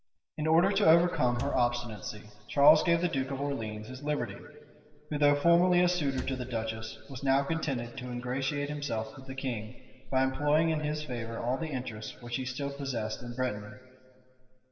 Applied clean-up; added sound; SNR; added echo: none; Wood; 14 dB; reverberation time 2.0 s.